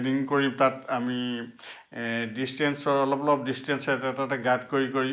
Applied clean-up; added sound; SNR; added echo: none; none; none; none.